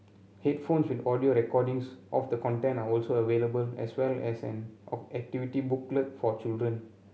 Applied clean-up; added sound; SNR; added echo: none; none; none; none.